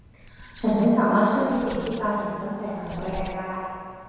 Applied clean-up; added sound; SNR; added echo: none; Hands; 15 dB; reverberation time 1.9 s.